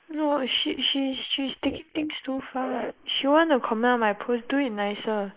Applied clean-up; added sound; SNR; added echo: neural mask model Resemble Enhance denoiser.